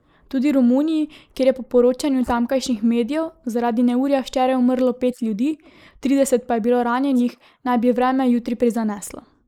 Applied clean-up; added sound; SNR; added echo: neural mask model Resemble Enhance denoiser.